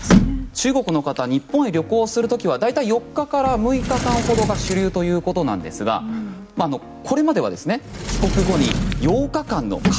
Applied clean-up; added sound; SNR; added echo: none; Sliding door; 4 dB; none.